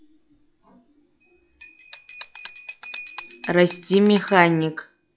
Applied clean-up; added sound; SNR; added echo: classical method log-MMSE.